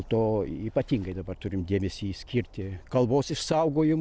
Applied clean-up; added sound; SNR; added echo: none; none; none; none.